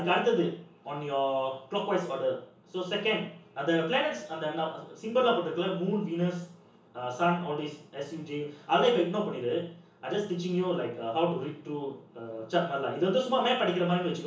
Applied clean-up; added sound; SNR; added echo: none; none; none; reverberation time 0.8 s.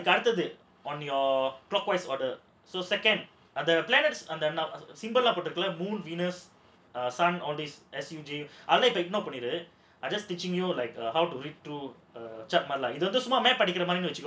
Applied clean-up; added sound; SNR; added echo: none; none; none; none.